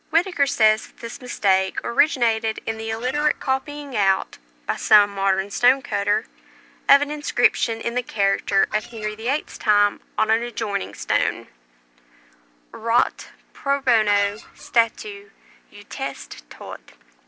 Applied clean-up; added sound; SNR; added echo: neural separator model SepFormer DNS4.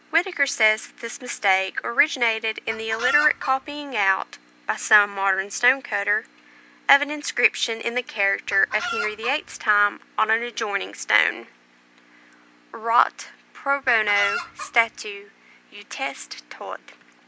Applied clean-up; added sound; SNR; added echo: none; Chicken, rooster; 8 dB; none.